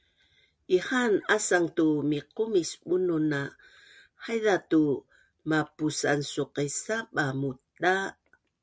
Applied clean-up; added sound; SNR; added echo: none; none; none; none.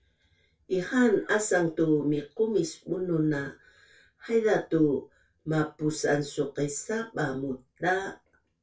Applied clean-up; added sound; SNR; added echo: none; none; none; reverberation time 0.2 s.